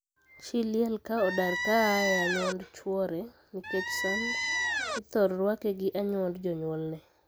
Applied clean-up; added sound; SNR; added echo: none; Squeak; 1 dB; none.